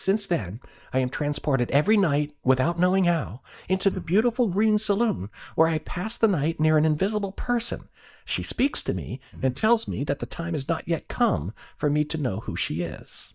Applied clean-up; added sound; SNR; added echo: neural mask model DeepFilterNet 3.